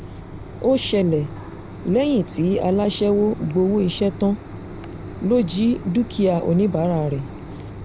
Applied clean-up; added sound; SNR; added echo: none; Mechanisms; 13 dB; none.